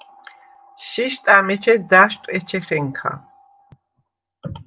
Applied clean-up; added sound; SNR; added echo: none; none; none; none.